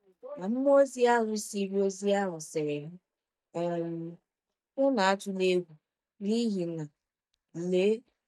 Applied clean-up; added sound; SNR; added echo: neural mask model DeepFilterNet 3.